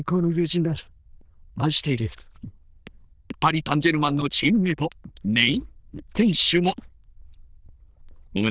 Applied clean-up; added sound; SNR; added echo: neural diffusion model UNIVERSE++.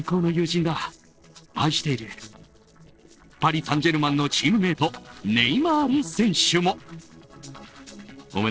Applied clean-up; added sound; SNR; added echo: neural separator model SepFormer DNS4.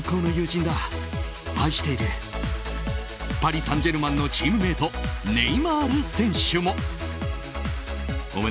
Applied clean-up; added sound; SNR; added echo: none; none; none; none.